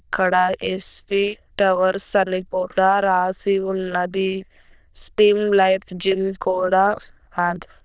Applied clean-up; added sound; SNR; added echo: neural diffusion model UNIVERSE++.